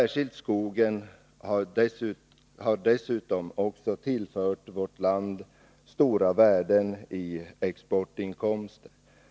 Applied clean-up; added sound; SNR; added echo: none; none; none; none.